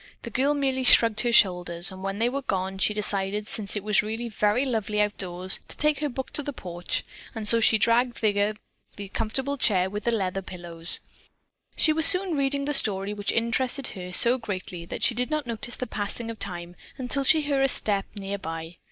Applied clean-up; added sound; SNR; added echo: neural mask model Resemble Enhance denoiser.